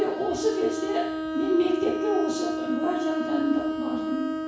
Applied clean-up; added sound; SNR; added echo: none; Bowed string instrument; 2 dB; reverberation time 0.7 s.